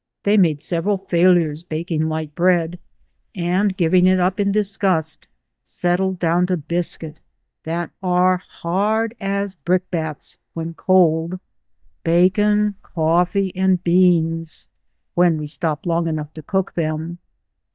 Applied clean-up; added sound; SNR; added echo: neural mask model DeepFilterNet 3.